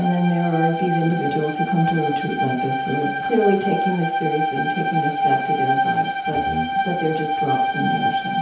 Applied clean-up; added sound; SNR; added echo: none; Bowed string instrument; 0 dB; reverberation time 0.8 s.